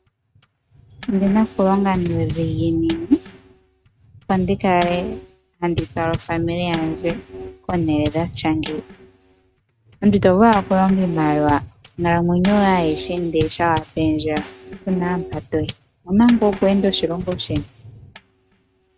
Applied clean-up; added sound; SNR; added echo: neural mask model RNNoise.